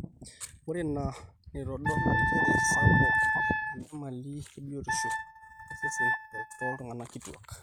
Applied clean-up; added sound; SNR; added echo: neural mask model RNNoise.